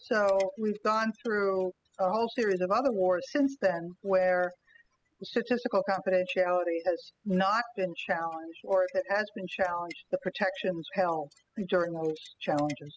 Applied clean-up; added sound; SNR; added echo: classical method spectral subtraction.